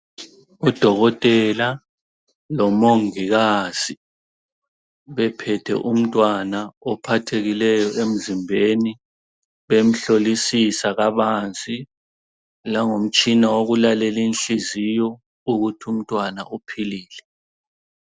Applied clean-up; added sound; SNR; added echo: none; none; none; none.